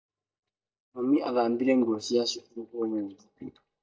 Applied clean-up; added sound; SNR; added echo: neural mask model DeepFilterNet 3.